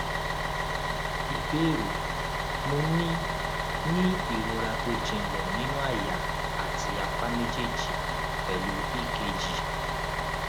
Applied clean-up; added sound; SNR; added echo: none; Bus; -4 dB; none.